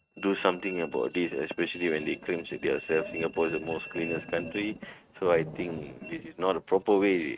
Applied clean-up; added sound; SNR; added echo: neural mask model RNNoise.